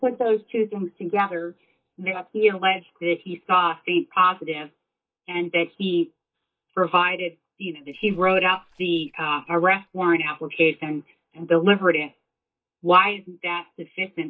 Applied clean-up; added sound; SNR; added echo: neural mask model DeepFilterNet 3.